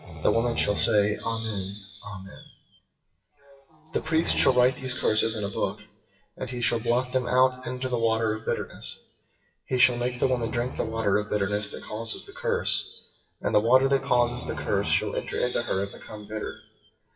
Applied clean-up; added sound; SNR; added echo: classical method WPE with log-MMSE.